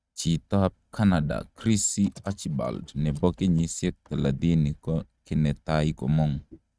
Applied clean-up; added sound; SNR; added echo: neural mask model RNNoise.